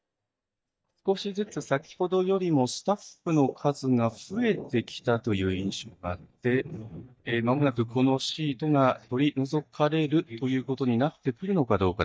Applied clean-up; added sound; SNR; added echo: neural mask model DeepFilterNet 3.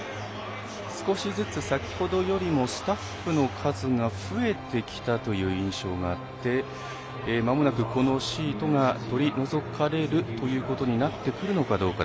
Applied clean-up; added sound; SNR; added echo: none; none; none; none.